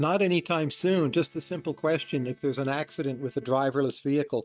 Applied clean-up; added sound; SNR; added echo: neural mask model RNNoise.